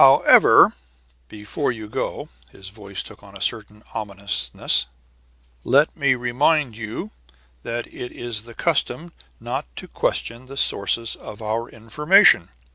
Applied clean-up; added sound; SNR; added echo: none; none; none; none.